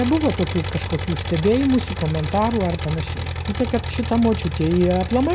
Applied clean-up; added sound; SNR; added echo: none; Engine; 5 dB; none.